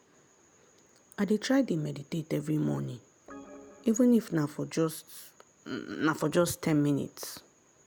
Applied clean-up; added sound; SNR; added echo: none; Organ; 18 dB; none.